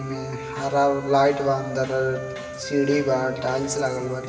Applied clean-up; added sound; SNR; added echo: none; Wind instrument, woodwind instrument; 12 dB; reverberation time 2.7 s.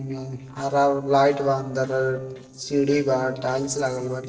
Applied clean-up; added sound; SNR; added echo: neural separator model SepFormer DNS4.